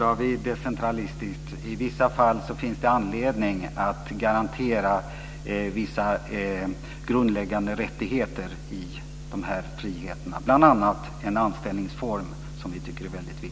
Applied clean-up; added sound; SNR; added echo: none; none; none; none.